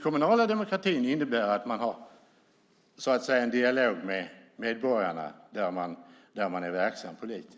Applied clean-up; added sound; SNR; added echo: none; none; none; none.